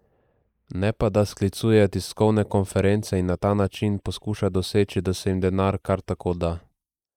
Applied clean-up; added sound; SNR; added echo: neural mask model Resemble Enhance denoiser.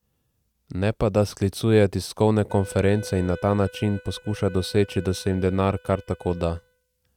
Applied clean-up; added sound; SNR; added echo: neural mask model RNNoise.